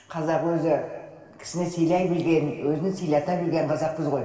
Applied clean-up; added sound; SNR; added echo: none; none; none; reverberation time 2.2 s.